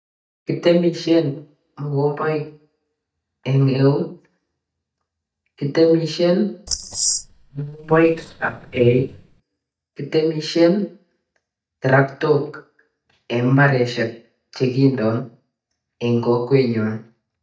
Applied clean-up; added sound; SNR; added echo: neural mask model DeepFilterNet 3.